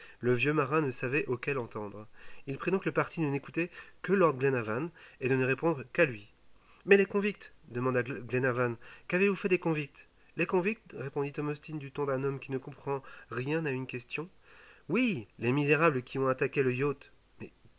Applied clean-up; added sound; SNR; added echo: none; none; none; none.